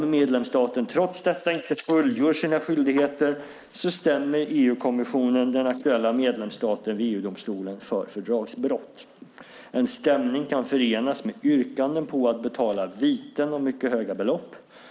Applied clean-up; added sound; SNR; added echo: neural mask model Resemble Enhance denoiser.